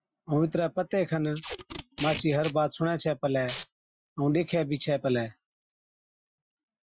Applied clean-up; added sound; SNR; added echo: classical method Wiener filter.